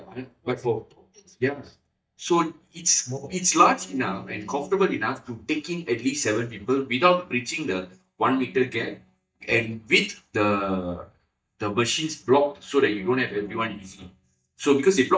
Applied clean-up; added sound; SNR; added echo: neural mask model DeepFilterNet 3.